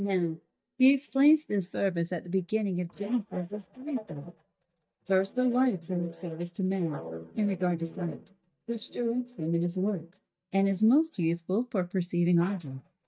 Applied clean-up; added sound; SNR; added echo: neural mask model DeepFilterNet 3.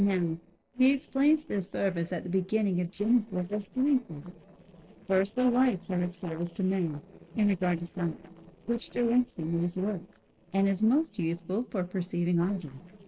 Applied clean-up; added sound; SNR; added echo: neural separator model SepFormer DNS4.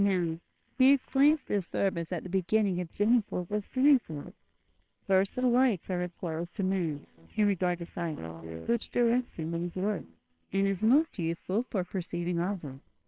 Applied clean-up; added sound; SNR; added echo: neural separator model SepFormer WHAMR!.